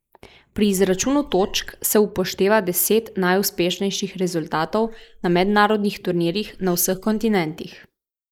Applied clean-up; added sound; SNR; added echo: neural mask model Resemble Enhance denoiser.